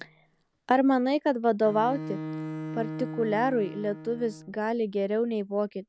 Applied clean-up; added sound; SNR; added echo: none; Bowed string instrument; 12 dB; none.